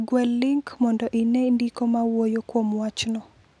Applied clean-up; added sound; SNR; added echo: none; none; none; none.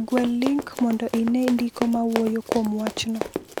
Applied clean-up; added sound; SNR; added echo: none; Run; 8 dB; none.